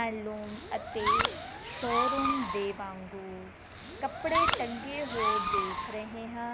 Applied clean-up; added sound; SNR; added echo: none; Fireworks; -4 dB; none.